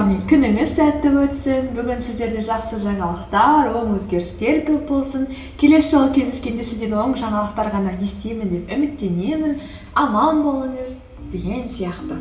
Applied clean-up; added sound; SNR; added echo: none; Aircraft; 17 dB; reverberation time 0.8 s.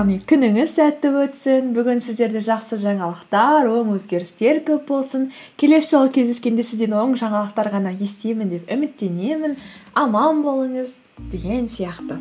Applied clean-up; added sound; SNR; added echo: none; none; none; none.